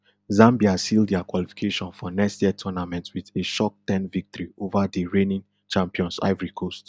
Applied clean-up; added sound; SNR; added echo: none; none; none; none.